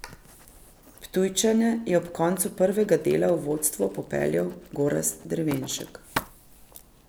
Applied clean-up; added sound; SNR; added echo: none; Writing; 17 dB; none.